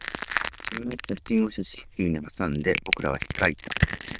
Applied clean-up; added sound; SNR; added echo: neural diffusion model UNIVERSE++.